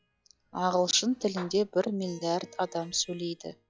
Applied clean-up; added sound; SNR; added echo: classical method log-MMSE.